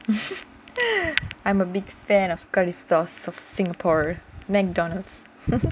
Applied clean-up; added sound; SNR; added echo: none; none; none; none.